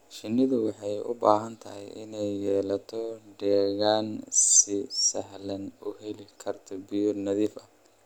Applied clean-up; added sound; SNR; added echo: none; none; none; none.